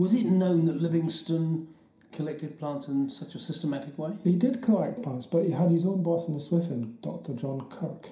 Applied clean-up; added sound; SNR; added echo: none; none; none; reverberation time 0.5 s.